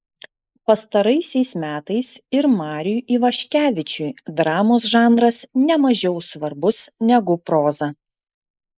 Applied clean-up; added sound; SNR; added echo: neural mask model Resemble Enhance denoiser.